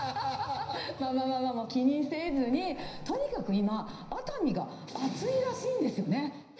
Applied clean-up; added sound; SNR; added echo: none; Water / Splash, splatter; 15 dB; reverberation time 0.9 s.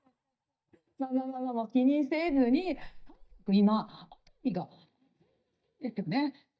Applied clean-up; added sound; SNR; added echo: neural mask model DeepFilterNet 3.